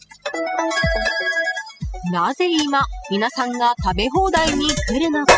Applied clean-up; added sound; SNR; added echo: classical method spectral subtraction.